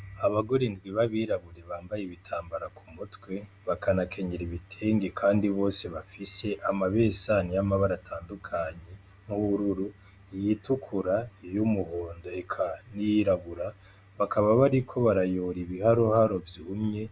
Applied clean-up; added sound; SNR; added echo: none; none; none; none.